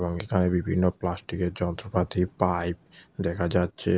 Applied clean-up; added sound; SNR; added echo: none; none; none; none.